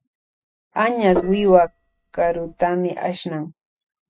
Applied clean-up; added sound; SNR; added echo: neural mask model RNNoise.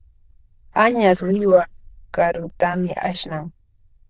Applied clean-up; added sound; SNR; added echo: neural diffusion model UNIVERSE++.